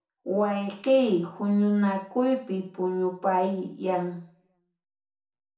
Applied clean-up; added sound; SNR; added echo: none; none; none; reverberation time 0.6 s.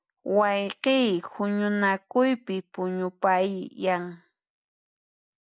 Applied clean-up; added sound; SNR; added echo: none; none; none; none.